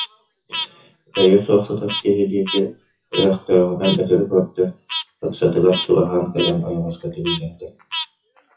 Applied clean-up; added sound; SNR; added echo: classical method WPE with log-MMSE.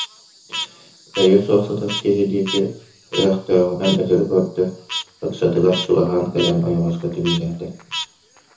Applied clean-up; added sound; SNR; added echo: none; Frog; 12 dB; reverberation time 0.5 s.